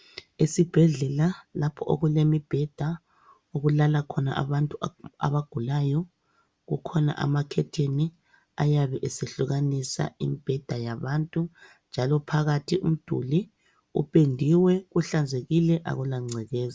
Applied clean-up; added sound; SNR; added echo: none; none; none; none.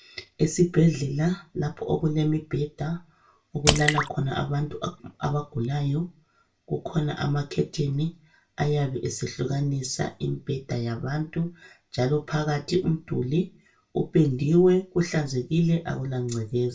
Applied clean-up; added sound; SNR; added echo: none; Drip / Splash, splatter; 4 dB; reverberation time 0.2 s.